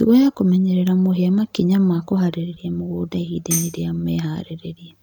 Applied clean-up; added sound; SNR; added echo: none; Tambourine; 12 dB; none.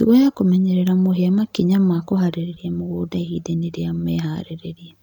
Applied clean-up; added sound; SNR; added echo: none; none; none; none.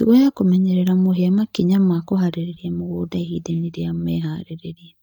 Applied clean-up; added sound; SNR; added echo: neural mask model DeepFilterNet 3.